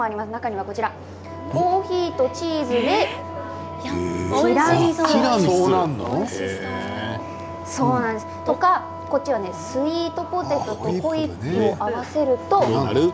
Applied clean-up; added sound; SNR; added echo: none; Wind instrument, woodwind instrument; 15 dB; none.